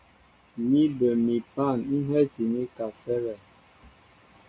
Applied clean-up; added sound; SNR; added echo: none; none; none; none.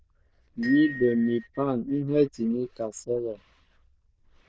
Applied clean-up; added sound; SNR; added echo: neural diffusion model UNIVERSE++.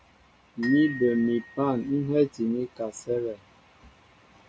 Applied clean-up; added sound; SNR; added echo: none; Glockenspiel; 16 dB; none.